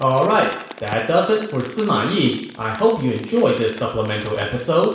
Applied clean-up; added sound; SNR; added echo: none; Crumpling, crinkling; 19 dB; reverberation time 0.7 s.